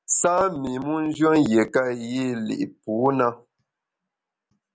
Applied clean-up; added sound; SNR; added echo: none; none; none; none.